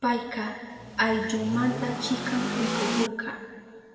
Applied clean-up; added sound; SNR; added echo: none; Accelerating, revving, vroom / Car; 3 dB; reverberation time 2.2 s.